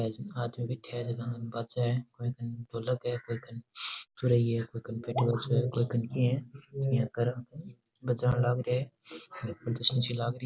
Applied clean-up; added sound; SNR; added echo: none; none; none; none.